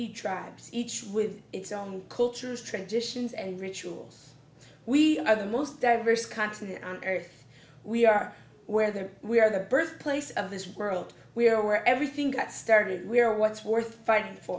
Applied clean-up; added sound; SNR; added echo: none; none; none; none.